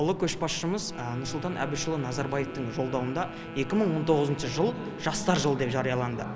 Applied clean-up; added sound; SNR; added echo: none; Wind instrument, woodwind instrument; 15 dB; none.